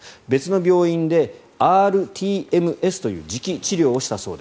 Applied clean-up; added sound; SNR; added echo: none; none; none; none.